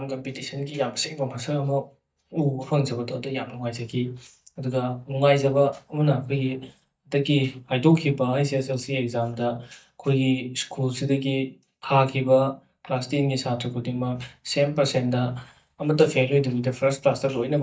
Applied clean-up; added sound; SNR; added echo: neural mask model DeepFilterNet 3.